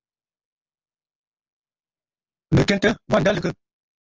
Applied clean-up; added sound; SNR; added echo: none; none; none; none.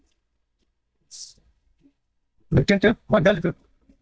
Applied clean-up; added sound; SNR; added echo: neural mask model DeepFilterNet 3.